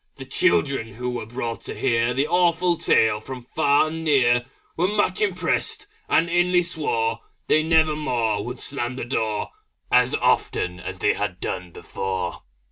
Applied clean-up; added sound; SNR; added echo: none; none; none; none.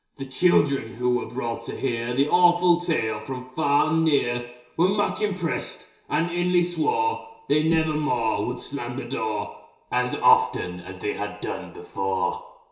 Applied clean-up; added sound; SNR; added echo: none; none; none; reverberation time 0.7 s.